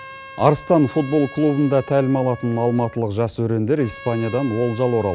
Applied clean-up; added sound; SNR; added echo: none; Trumpet; 19 dB; none.